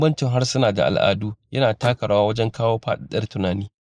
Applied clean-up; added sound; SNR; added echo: neural mask model Resemble Enhance denoiser.